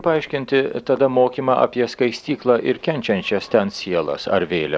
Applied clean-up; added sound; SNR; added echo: none; none; none; none.